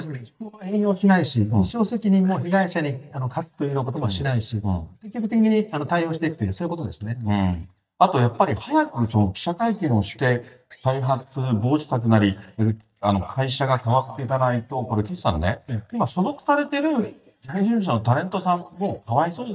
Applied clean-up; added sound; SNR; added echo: neural mask model DeepFilterNet 3.